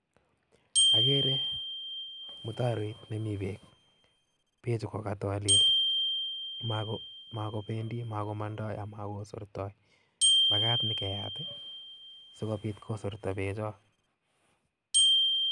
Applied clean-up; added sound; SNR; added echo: none; Glockenspiel; -5 dB; none.